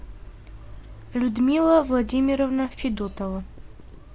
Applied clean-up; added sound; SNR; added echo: none; none; none; none.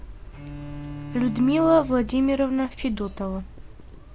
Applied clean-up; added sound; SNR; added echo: none; Bowed string instrument; 15 dB; none.